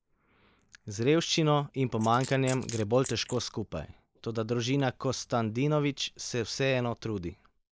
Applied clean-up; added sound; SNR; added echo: neural mask model Resemble Enhance denoiser.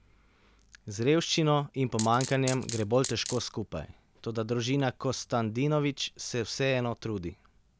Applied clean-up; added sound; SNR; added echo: none; Coin (dropping); 8 dB; none.